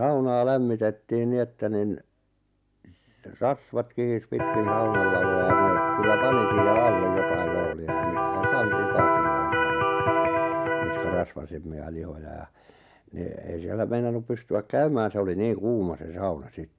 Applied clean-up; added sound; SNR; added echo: none; Electric guitar; -4 dB; none.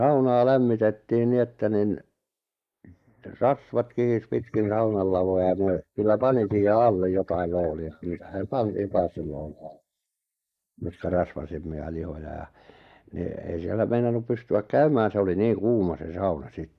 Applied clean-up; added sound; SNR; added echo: neural mask model Resemble Enhance denoiser.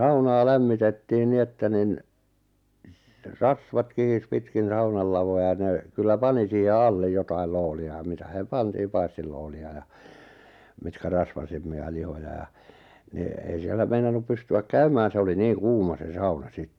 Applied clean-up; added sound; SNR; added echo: none; none; none; none.